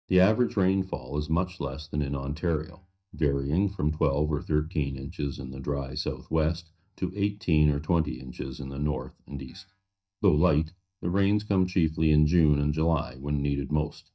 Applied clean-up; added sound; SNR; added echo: neural mask model DeepFilterNet 3.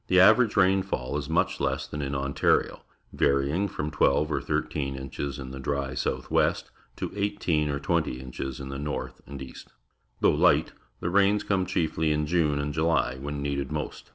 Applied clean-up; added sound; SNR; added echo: none; none; none; none.